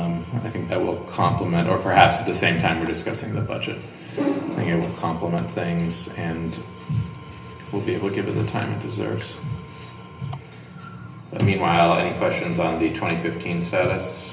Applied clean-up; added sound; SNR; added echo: none; Engine / Tools; 20 dB; reverberation time 0.3 s.